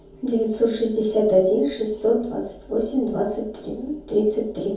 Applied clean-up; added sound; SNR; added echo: none; none; none; reverberation time 0.6 s.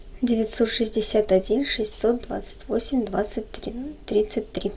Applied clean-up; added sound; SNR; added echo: none; none; none; none.